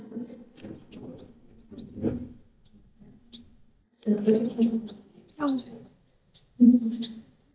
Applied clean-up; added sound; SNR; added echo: neural mask model DeepFilterNet 3.